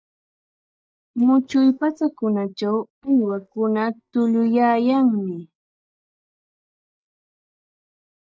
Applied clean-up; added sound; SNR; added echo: neural mask model DeepFilterNet 3.